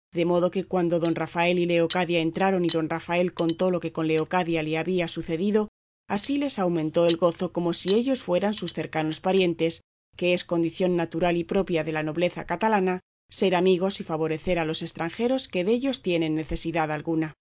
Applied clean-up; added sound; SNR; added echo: none; Cutlery, silverware; 17 dB; none.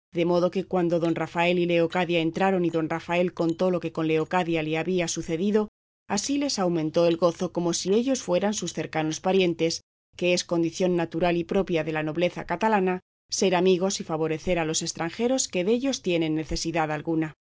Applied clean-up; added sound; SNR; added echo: neural separator model SepFormer DNS4.